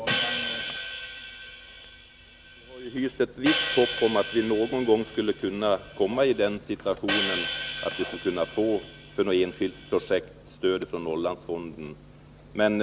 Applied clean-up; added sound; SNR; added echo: none; Hi-hat; 6 dB; none.